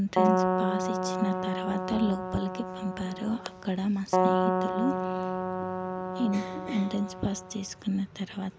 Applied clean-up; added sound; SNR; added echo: none; Keyboard (musical); -2 dB; none.